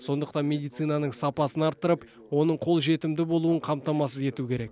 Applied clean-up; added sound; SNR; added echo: none; none; none; none.